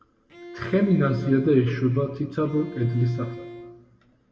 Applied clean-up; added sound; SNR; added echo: none; Bowed string instrument; 17 dB; reverberation time 1.5 s.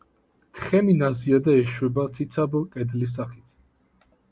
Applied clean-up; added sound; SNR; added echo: none; none; none; none.